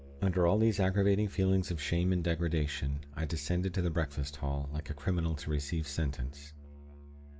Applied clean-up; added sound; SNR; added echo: none; Musical instrument; 17 dB; none.